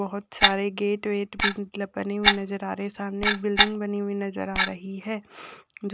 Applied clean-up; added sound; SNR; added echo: none; Clock; -4 dB; none.